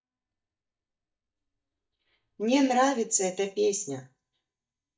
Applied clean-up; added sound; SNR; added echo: neural mask model DeepFilterNet 3.